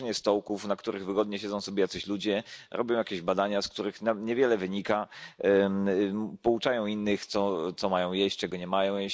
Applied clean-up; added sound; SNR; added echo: none; none; none; none.